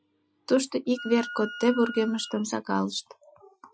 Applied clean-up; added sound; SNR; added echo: classical method Wiener filter.